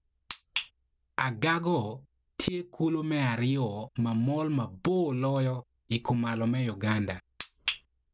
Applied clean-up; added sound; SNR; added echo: none; none; none; none.